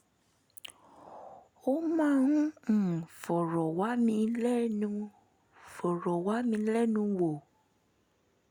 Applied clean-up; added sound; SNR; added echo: none; none; none; none.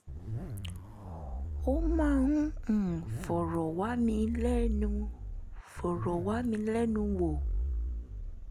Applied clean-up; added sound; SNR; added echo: none; Zipper (clothing); 3 dB; none.